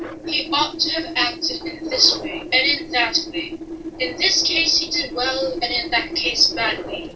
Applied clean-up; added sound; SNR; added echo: neural separator model SepFormer DNS4.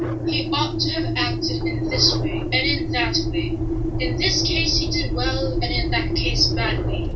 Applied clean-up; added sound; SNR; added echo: none; Engine; -2 dB; reverberation time 0.3 s.